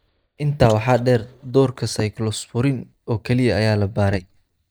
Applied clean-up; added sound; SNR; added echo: neural mask model DeepFilterNet 3.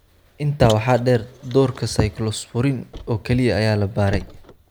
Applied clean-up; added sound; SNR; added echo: none; Car; 19 dB; none.